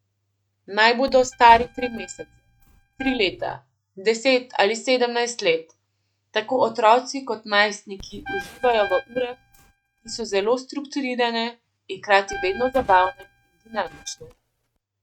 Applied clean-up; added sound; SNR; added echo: neural mask model RNNoise.